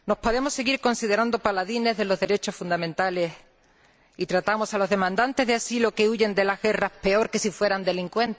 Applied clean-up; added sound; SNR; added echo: none; none; none; none.